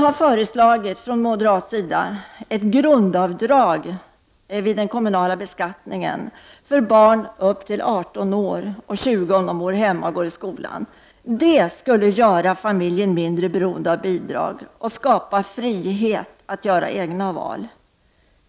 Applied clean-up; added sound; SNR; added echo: none; none; none; none.